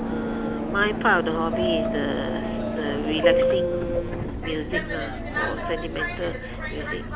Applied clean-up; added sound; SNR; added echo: none; Subway, metro, underground; -2 dB; none.